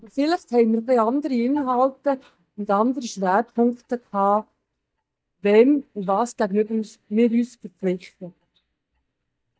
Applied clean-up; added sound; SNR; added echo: neural mask model DeepFilterNet 3.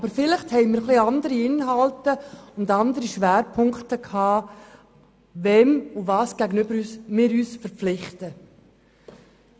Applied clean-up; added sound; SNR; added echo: none; none; none; none.